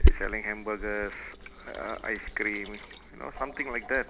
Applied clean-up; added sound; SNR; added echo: none; Sink (filling or washing); -5 dB; none.